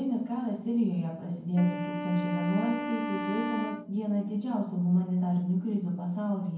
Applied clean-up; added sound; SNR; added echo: none; Wind instrument, woodwind instrument; 7 dB; reverberation time 0.9 s.